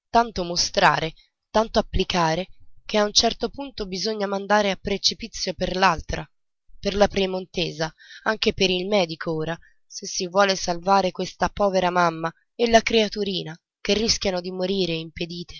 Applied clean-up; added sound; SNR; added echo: none; none; none; none.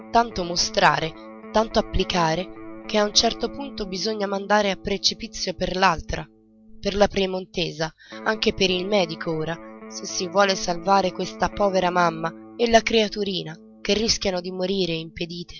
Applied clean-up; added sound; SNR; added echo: none; Electric guitar; 18 dB; none.